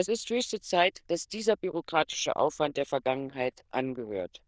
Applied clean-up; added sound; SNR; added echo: neural diffusion model UNIVERSE++.